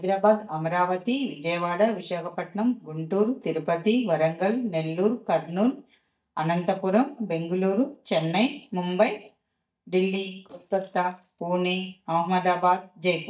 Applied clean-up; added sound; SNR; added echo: neural mask model DeepFilterNet 3.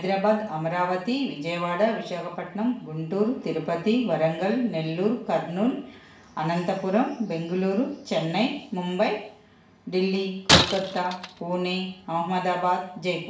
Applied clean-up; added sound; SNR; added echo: none; Shatter; 0 dB; reverberation time 0.6 s.